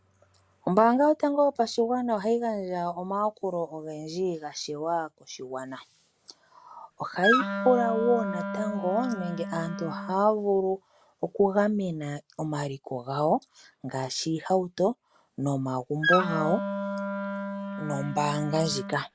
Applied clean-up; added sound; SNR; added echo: none; Wind instrument, woodwind instrument; 3 dB; none.